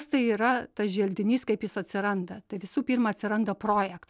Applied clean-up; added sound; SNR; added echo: none; none; none; none.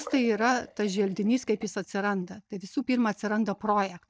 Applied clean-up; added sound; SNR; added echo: neural mask model DeepFilterNet 3.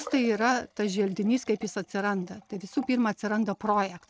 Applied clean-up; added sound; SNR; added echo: neural mask model RNNoise.